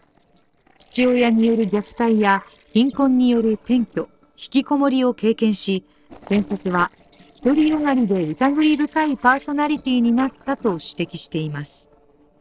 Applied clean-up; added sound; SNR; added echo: neural separator model SepFormer DNS4.